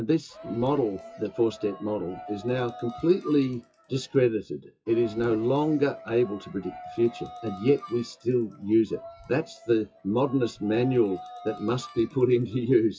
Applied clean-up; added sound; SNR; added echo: classical method WPE with log-MMSE.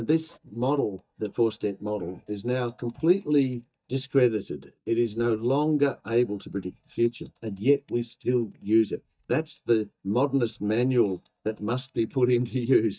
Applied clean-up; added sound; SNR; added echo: neural mask model DeepFilterNet 3.